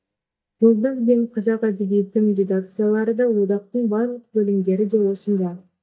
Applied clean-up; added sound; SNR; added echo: neural mask model DeepFilterNet 3.